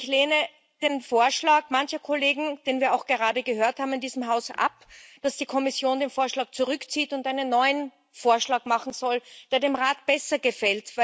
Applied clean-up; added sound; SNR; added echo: none; none; none; none.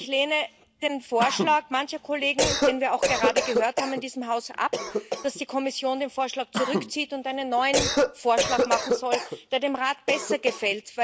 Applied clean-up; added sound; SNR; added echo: none; Cough; 2 dB; none.